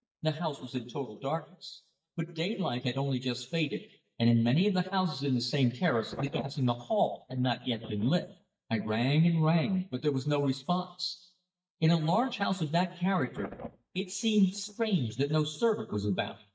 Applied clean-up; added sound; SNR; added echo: neural mask model DeepFilterNet 3.